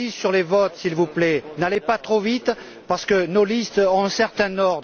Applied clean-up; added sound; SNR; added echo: none; none; none; none.